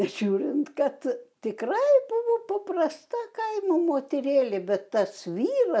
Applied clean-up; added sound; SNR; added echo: none; none; none; none.